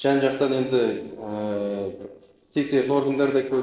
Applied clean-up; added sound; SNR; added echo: neural separator model SepFormer DNS4.